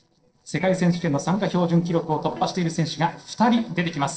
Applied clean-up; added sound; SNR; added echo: neural separator model SepFormer DNS4.